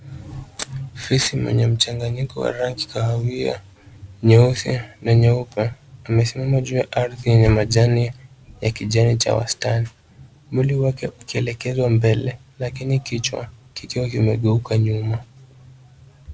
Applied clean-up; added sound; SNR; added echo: none; none; none; none.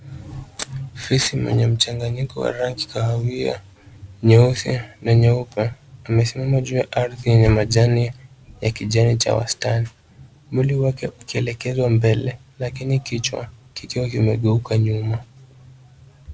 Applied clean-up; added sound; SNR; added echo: none; Whoosh, swoosh, swish; 19 dB; none.